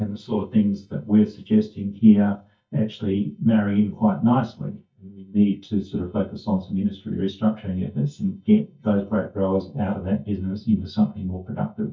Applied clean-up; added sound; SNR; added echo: neural mask model DeepFilterNet 3.